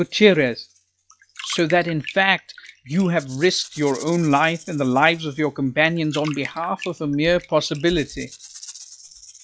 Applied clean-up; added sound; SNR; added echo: classical method log-MMSE.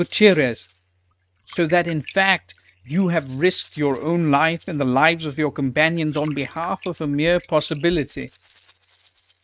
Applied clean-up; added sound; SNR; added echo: neural mask model RNNoise.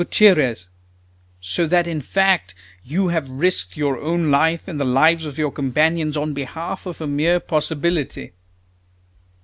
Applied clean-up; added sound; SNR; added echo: none; none; none; none.